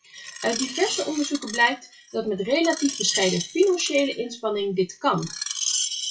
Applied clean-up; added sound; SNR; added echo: classical method WPE with log-MMSE.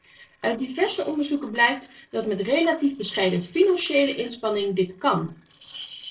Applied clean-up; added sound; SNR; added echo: neural separator model SepFormer DNS4.